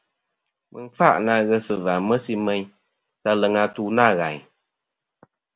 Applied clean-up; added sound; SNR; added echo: none; none; none; none.